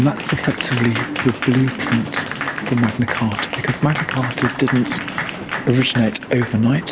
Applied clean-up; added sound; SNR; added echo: none; Applause / Crowd; 8 dB; none.